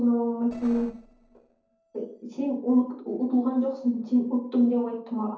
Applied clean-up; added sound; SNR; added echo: neural separator model SepFormer DNS4.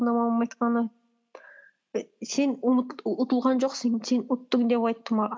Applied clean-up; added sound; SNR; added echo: none; none; none; none.